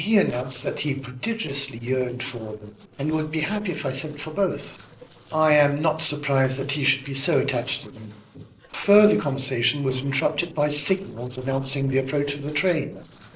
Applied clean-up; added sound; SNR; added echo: neural separator model SepFormer DNS4.